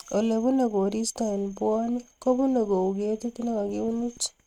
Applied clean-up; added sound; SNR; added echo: neural mask model RNNoise.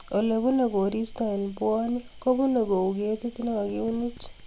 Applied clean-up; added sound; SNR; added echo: none; Cricket; 17 dB; none.